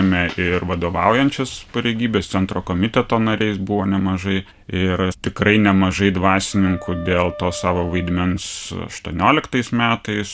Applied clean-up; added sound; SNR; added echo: none; Wind instrument, woodwind instrument; 17 dB; none.